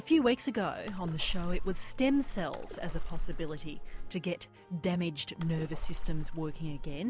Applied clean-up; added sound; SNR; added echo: none; Splash, splatter; 0 dB; none.